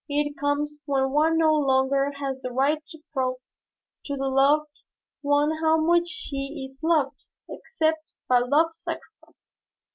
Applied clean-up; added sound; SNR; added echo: none; none; none; none.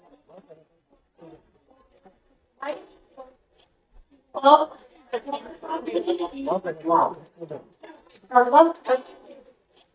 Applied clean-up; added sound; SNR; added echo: neural mask model DeepFilterNet 3.